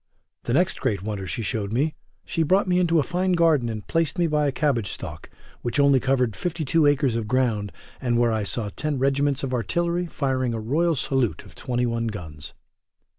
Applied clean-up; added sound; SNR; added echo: none; none; none; none.